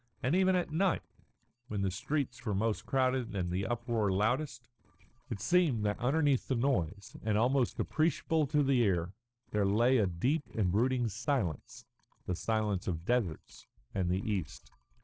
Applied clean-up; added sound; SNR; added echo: neural separator model SepFormer DNS4.